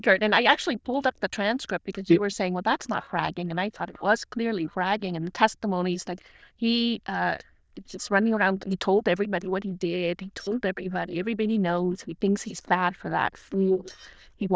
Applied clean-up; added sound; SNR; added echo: neural diffusion model UNIVERSE++.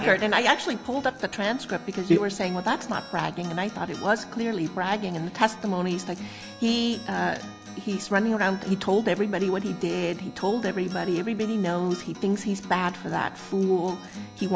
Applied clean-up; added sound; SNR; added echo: none; Acoustic guitar; 16 dB; none.